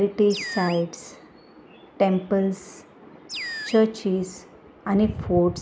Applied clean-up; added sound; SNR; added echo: none; Animal; 13 dB; none.